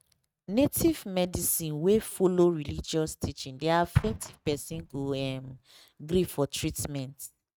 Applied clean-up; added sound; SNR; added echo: neural mask model RNNoise.